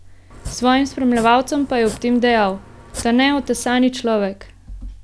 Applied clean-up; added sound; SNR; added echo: none; Domestic sounds, home sounds; 17 dB; none.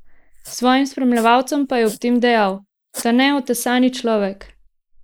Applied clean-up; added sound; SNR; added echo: neural mask model Resemble Enhance denoiser.